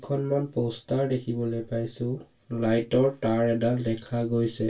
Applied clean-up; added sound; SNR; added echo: none; none; none; reverberation time 0.2 s.